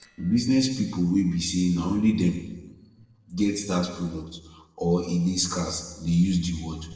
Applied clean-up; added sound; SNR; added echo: neural separator model SepFormer DNS4.